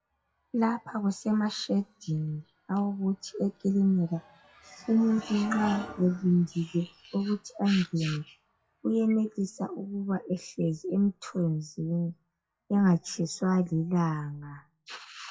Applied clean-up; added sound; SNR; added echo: classical method WPE with log-MMSE.